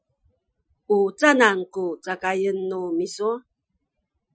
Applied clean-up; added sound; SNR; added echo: classical method Wiener filter.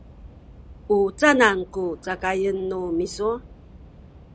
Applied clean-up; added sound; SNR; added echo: none; Subway, metro, underground / Train; 20 dB; none.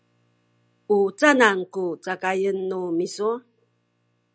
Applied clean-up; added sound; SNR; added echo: none; none; none; none.